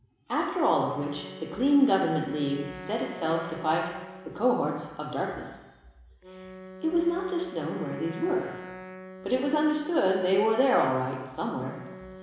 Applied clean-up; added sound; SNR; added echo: none; Wind instrument, woodwind instrument; 16 dB; reverberation time 1.0 s.